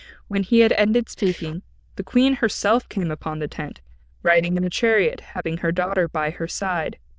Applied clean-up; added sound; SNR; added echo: neural diffusion model UNIVERSE++.